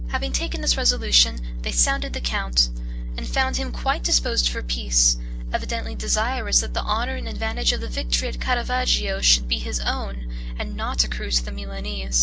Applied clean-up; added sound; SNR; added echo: none; none; none; none.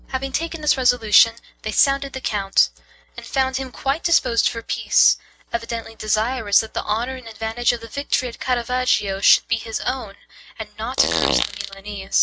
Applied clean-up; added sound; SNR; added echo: neural mask model RNNoise.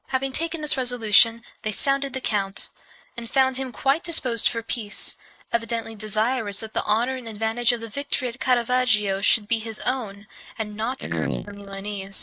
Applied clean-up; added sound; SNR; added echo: neural mask model Resemble Enhance denoiser.